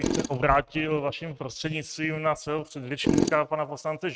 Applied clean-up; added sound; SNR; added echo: neural mask model RNNoise.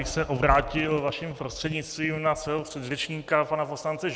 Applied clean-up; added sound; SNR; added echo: none; none; none; none.